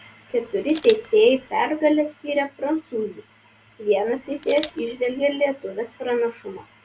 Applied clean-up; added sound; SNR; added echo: none; Camera; 15 dB; none.